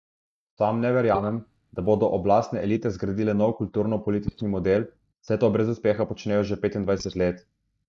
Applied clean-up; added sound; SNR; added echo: neural mask model DeepFilterNet 3.